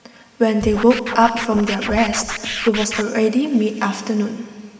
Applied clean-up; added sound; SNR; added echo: none; Scratching (performance technique); 8 dB; reverberation time 1.7 s.